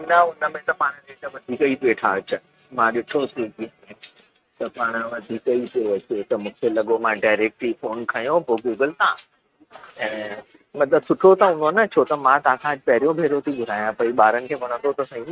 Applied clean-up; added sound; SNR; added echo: neural mask model RNNoise.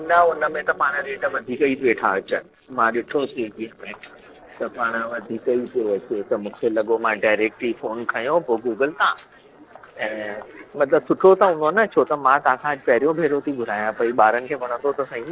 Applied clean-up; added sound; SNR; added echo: neural separator model SepFormer DNS4.